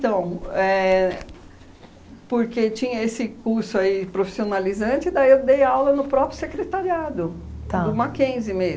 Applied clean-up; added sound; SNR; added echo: none; none; none; none.